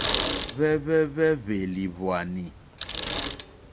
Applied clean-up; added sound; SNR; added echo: none; Bicycle; 2 dB; none.